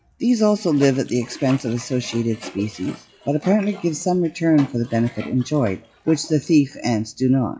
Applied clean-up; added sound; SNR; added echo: classical method WPE with log-MMSE.